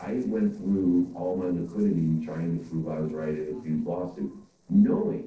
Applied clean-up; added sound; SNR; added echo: neural separator model SepFormer DNS4.